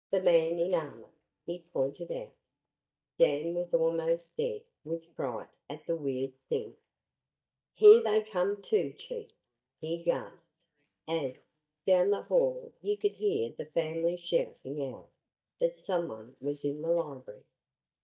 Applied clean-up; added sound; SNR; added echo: neural mask model DeepFilterNet 3.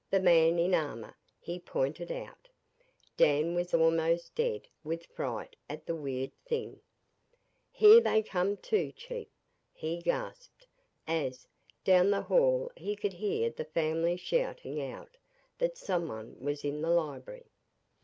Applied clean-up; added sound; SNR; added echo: none; none; none; none.